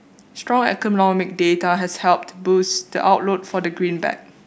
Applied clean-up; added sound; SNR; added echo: none; none; none; none.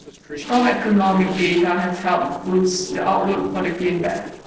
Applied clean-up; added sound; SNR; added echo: neural separator model SepFormer DNS4.